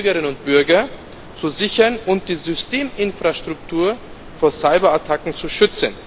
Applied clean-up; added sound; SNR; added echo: none; Stream; 17 dB; none.